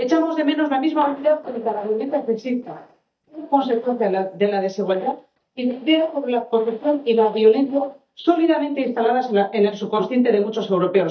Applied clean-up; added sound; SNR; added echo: neural mask model DeepFilterNet 3.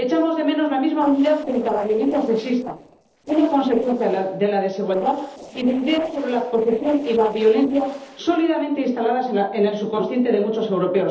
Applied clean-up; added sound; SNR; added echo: neural separator model SepFormer DNS4.